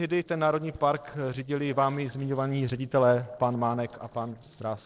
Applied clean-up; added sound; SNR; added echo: neural separator model SepFormer DNS4.